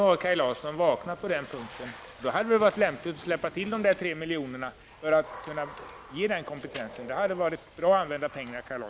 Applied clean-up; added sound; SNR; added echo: none; Water / Splash, splatter; 19 dB; none.